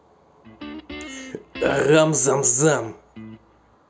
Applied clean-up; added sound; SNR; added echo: none; Guitar; 17 dB; none.